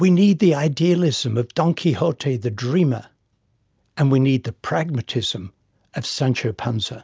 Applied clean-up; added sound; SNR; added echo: none; none; none; none.